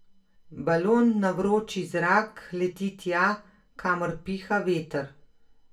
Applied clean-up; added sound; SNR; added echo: none; none; none; reverberation time 0.2 s.